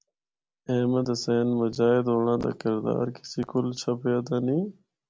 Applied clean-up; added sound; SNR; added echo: none; none; none; none.